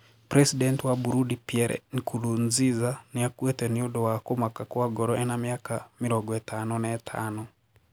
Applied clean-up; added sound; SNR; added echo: none; none; none; none.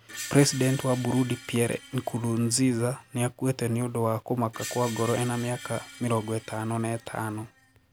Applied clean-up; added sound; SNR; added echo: none; Screech; 17 dB; none.